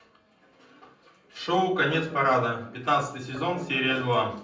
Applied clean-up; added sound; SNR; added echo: none; Organ; 15 dB; reverberation time 0.6 s.